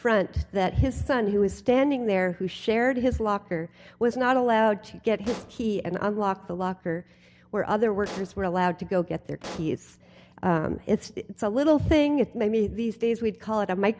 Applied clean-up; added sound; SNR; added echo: none; Explosion; 18 dB; none.